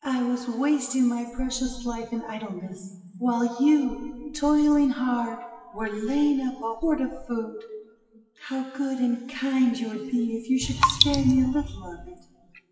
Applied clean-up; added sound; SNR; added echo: classical method WPE with log-MMSE.